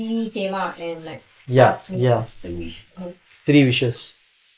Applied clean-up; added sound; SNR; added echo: neural mask model Resemble Enhance denoiser.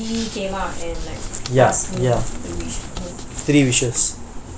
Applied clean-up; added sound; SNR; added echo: none; Hands; 14 dB; none.